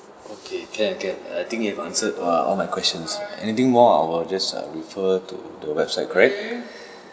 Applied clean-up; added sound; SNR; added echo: none; none; none; none.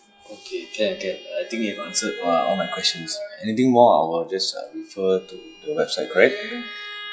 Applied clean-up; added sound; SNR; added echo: classical method log-MMSE.